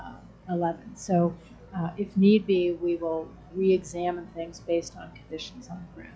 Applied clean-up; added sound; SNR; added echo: classical method log-MMSE.